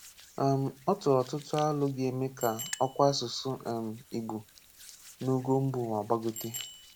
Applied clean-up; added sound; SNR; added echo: none; Hands + Bicycle bell; 17 dB; none.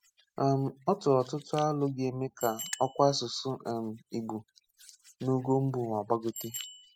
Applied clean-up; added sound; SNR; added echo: classical method spectral subtraction.